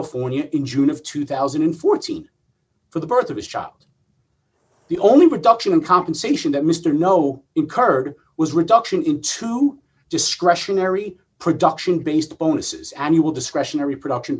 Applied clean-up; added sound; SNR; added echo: none; none; none; none.